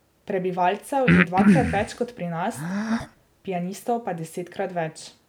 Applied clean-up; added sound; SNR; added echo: none; Breathing; -4 dB; none.